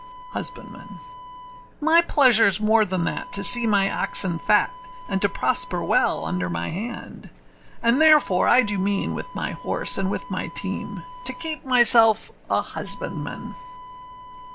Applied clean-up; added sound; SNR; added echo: none; Wind instrument, woodwind instrument; 18 dB; none.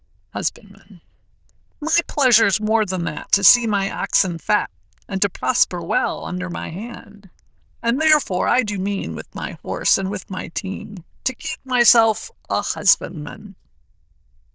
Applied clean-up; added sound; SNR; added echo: neural diffusion model UNIVERSE++.